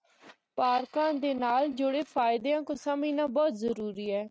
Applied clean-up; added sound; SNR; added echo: neural mask model RNNoise.